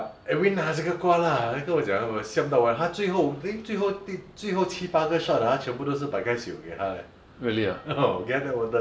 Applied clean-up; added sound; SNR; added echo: none; none; none; none.